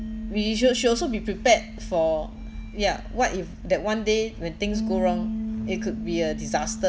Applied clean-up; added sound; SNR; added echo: none; Bass guitar; 8 dB; none.